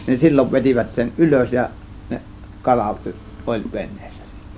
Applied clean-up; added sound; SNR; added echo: none; Fire; 18 dB; none.